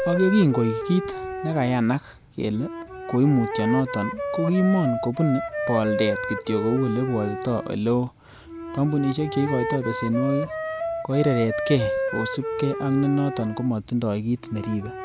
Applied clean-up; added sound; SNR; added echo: none; Wind instrument, woodwind instrument; 6 dB; none.